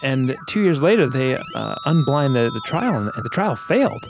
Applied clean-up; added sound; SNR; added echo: none; Keyboard (musical); 15 dB; none.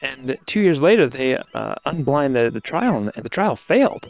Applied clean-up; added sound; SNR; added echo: neural separator model SepFormer WHAM!.